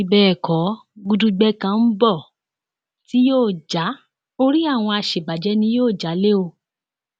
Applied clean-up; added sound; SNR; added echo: none; none; none; none.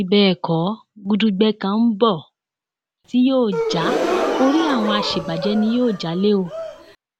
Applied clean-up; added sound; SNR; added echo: none; Gasp; 5 dB; none.